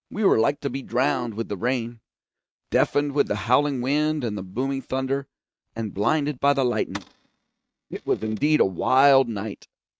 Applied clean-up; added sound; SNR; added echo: neural mask model RNNoise.